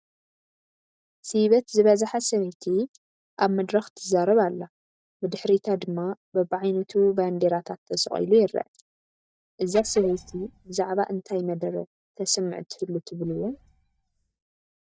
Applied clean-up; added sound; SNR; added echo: neural mask model DeepFilterNet 3.